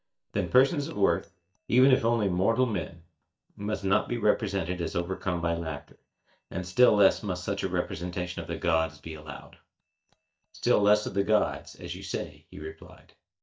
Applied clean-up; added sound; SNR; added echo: neural mask model DeepFilterNet 3.